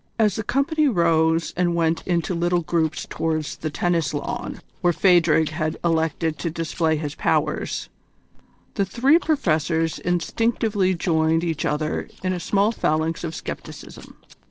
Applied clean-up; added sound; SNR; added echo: neural separator model SepFormer DNS4.